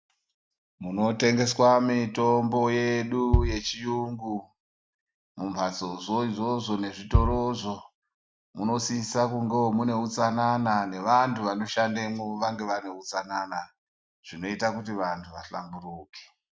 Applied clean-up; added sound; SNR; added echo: none; Bass drum; 3 dB; none.